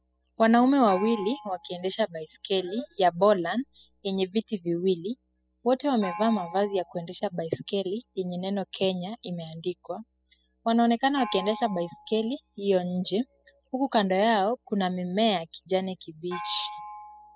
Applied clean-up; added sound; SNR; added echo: classical method spectral subtraction.